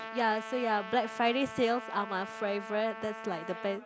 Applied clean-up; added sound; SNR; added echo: none; Trumpet; 11 dB; none.